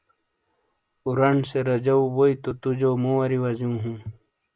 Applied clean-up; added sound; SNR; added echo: none; none; none; none.